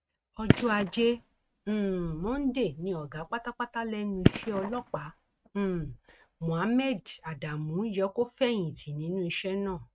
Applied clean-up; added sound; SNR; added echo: neural mask model RNNoise.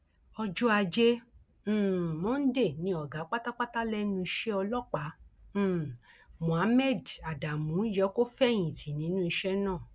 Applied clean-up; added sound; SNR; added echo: none; none; none; none.